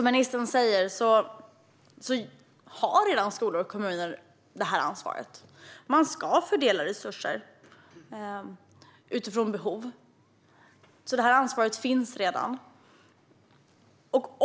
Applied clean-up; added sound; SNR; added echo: none; none; none; none.